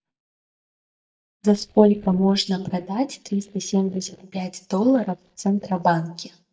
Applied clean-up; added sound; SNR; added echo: neural mask model DeepFilterNet 3.